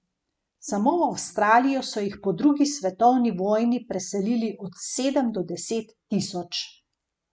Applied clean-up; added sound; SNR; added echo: none; none; none; none.